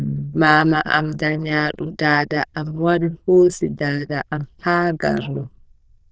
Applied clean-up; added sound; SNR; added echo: neural diffusion model UNIVERSE++.